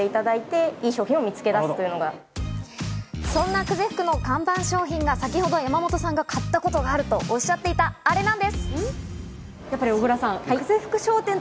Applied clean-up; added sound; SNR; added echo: none; none; none; none.